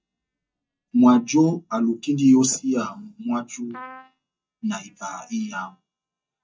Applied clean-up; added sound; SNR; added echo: neural mask model DeepFilterNet 3.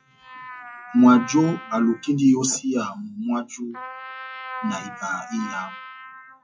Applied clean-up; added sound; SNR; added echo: classical method WPE with log-MMSE.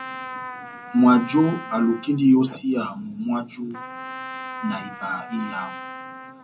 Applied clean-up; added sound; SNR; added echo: none; Trumpet; 13 dB; reverberation time 0.3 s.